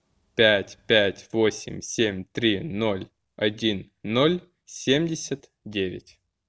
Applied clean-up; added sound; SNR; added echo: none; none; none; none.